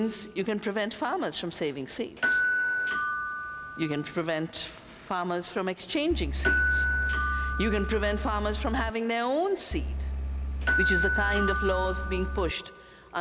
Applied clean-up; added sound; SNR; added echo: none; Door / Bell + Engine; 0 dB; none.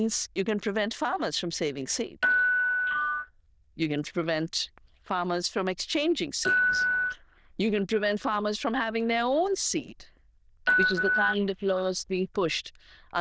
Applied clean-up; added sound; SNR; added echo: neural diffusion model UNIVERSE++.